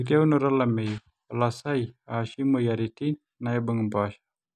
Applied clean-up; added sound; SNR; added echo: none; none; none; none.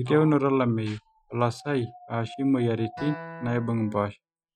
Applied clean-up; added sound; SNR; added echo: classical method Wiener filter.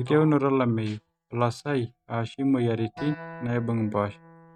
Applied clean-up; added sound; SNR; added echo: neural mask model RNNoise.